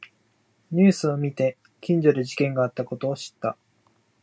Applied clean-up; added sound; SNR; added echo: none; none; none; none.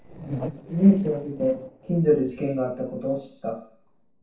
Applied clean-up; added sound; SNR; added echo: neural separator model SepFormer DNS4.